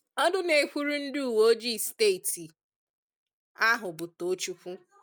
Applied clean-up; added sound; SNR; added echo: none; none; none; none.